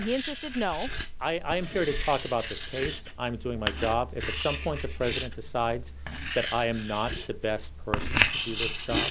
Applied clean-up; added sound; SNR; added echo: none; Writing; 1 dB; none.